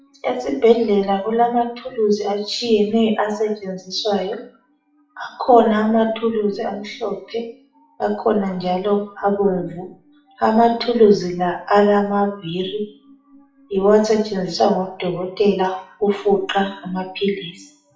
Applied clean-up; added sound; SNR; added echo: classical method WPE with log-MMSE.